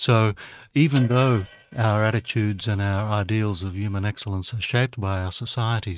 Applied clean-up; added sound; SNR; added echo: neural mask model RNNoise.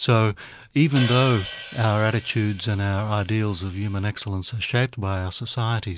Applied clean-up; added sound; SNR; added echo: none; Hi-hat; 11 dB; none.